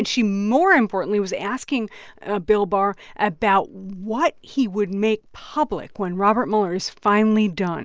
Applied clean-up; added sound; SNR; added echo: none; none; none; none.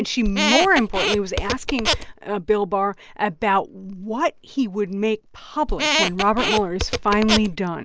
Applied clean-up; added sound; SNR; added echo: none; Squeak; 1 dB; none.